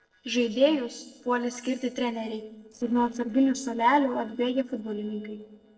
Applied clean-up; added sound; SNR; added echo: neural separator model SepFormer DNS4.